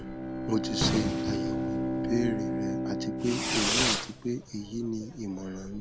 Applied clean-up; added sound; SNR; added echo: none; Fireworks + Bowed string instrument; -2 dB; none.